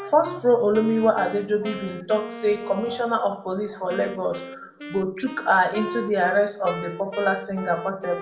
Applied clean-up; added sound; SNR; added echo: none; Wind instrument, woodwind instrument; 13 dB; reverberation time 0.5 s.